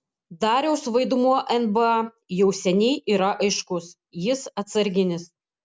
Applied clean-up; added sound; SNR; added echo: none; none; none; none.